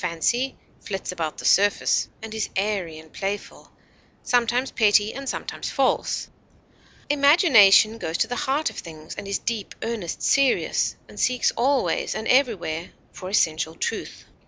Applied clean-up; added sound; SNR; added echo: none; none; none; none.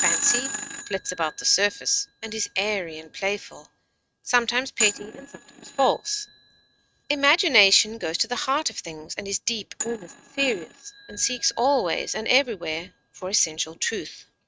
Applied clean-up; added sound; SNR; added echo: neural mask model RNNoise.